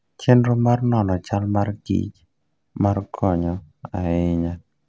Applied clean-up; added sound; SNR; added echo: none; none; none; none.